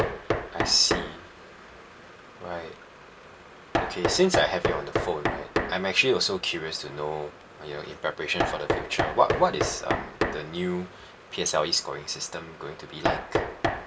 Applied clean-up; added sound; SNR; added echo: none; Knock; 2 dB; none.